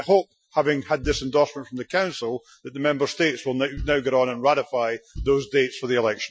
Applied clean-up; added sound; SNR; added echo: classical method Wiener filter.